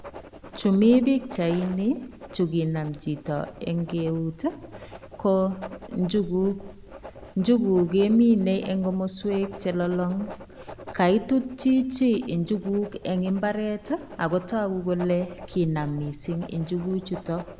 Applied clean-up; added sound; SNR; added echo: none; Writing + Shatter; 17 dB; none.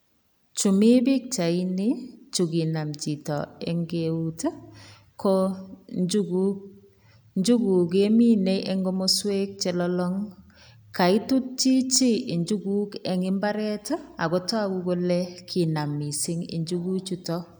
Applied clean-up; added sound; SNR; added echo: none; none; none; none.